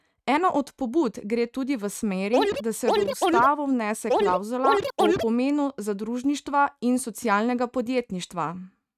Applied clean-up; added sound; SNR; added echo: neural mask model RNNoise.